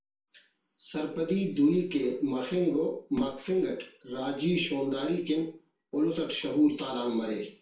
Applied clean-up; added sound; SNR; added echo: none; none; none; reverberation time 0.4 s.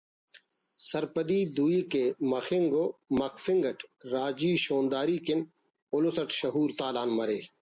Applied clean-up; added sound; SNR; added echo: none; none; none; none.